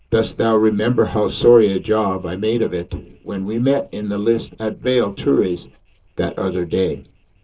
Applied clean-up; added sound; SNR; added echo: neural separator model SepFormer DNS4.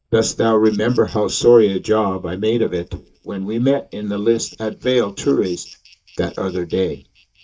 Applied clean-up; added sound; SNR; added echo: neural mask model DeepFilterNet 3.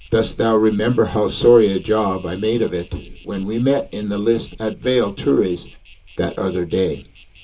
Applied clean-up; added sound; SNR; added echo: none; Insect; 15 dB; reverberation time 0.2 s.